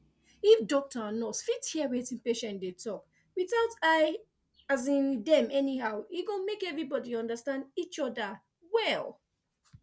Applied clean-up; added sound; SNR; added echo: none; none; none; none.